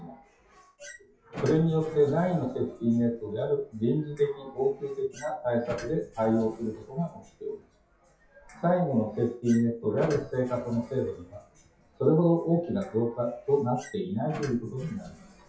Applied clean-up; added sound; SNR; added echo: classical method WPE with log-MMSE.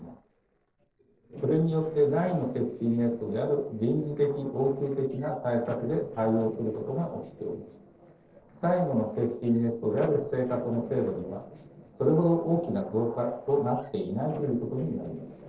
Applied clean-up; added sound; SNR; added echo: neural separator model SepFormer DNS4.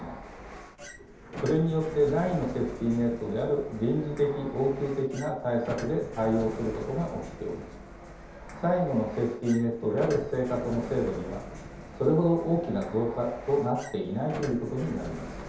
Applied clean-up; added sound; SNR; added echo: none; Sliding door; 13 dB; reverberation time 0.8 s.